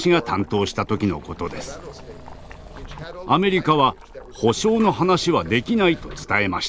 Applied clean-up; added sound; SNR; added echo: none; Engine / Mechanisms + Boiling; 18 dB; none.